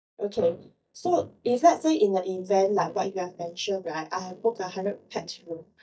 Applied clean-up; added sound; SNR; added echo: neural mask model DeepFilterNet 3.